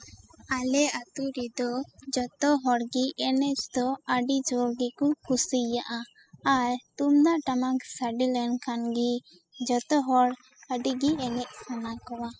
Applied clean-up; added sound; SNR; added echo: classical method spectral subtraction.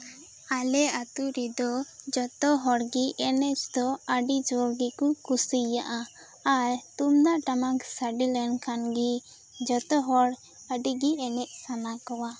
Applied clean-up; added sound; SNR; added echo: none; none; none; none.